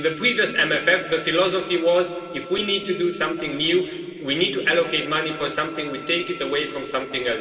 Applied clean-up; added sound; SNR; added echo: none; Wind instrument, woodwind instrument; 19 dB; reverberation time 2.7 s.